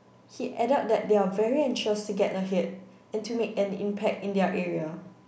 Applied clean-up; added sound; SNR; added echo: none; none; none; none.